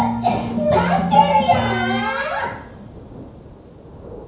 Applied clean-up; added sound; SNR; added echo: none; Thunder; 17 dB; reverberation time 0.9 s.